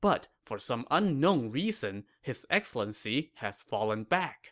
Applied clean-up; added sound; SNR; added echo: none; none; none; none.